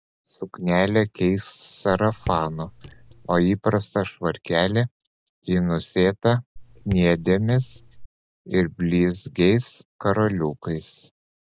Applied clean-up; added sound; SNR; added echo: none; Raindrop / Drip; 15 dB; none.